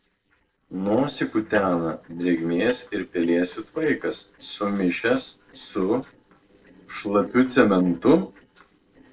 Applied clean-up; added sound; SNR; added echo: neural separator model SepFormer DNS4.